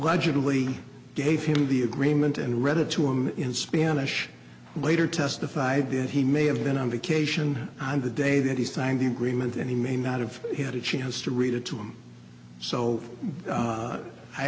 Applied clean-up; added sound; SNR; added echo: none; none; none; none.